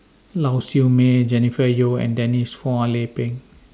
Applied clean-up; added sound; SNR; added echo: none; none; none; none.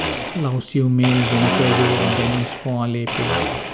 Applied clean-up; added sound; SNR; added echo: none; Domestic sounds, home sounds; 3 dB; none.